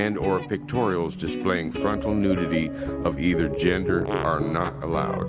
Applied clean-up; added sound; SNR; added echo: none; Fart; 11 dB; none.